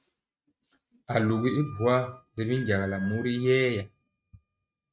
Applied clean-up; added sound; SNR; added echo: neural mask model RNNoise.